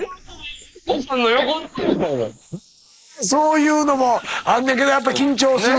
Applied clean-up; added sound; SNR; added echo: neural mask model Resemble Enhance denoiser.